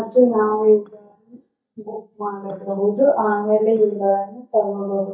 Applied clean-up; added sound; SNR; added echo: neural mask model DeepFilterNet 3.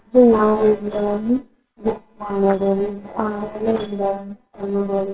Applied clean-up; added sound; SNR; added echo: neural separator model SepFormer WHAMR!.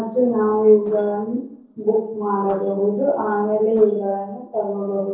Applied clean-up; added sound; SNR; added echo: neural separator model SepFormer DNS4.